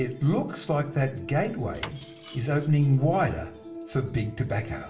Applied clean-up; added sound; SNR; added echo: none; Cutlery, silverware; 16 dB; reverberation time 0.4 s.